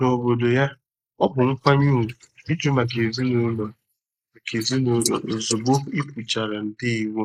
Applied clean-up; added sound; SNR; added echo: neural mask model Resemble Enhance denoiser.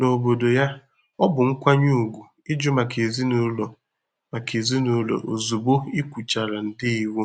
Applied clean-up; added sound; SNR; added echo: none; none; none; none.